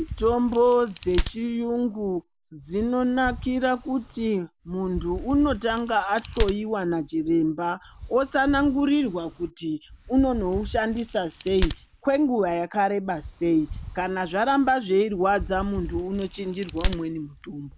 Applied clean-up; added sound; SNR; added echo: none; Crack; 10 dB; none.